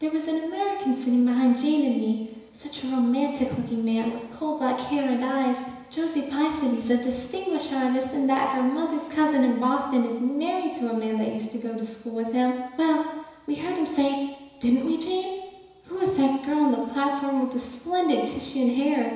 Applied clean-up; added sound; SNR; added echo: none; none; none; reverberation time 1.0 s.